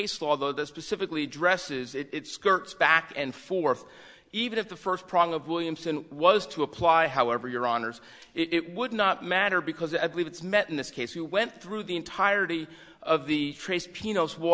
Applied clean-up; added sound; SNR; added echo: none; none; none; none.